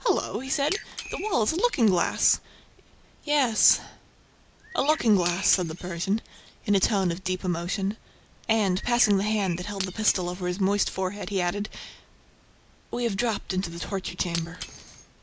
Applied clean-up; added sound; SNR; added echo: none; Bird + Shatter; 16 dB; none.